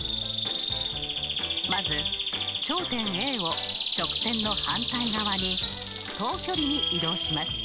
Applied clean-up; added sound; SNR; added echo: none; Bird vocalization, bird call, bird song; -3 dB; none.